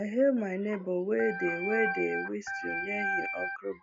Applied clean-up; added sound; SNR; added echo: none; Organ; 2 dB; none.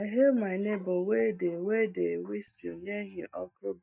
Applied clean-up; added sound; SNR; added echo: neural mask model DeepFilterNet 3.